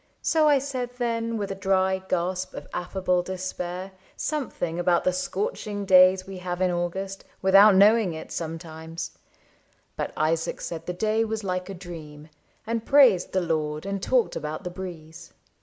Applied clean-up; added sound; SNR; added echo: none; none; none; none.